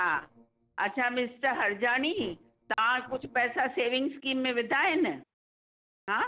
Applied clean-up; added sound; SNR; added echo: neural separator model SepFormer DNS4.